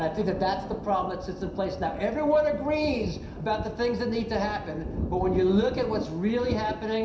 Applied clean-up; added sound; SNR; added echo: none; Thunder; 9 dB; reverberation time 0.7 s.